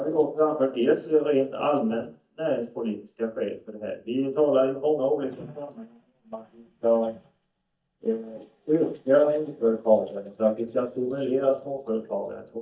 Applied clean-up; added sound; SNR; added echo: neural mask model DeepFilterNet 3.